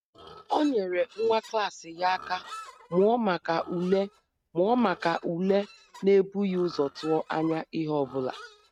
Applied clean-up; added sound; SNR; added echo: neural mask model RNNoise.